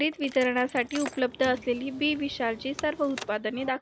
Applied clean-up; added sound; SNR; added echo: none; Car; 16 dB; none.